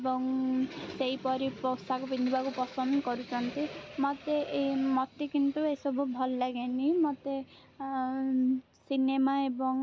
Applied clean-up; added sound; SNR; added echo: none; none; none; none.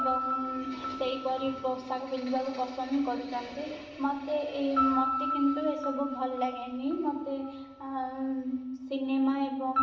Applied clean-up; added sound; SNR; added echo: none; Piano; 5 dB; reverberation time 0.8 s.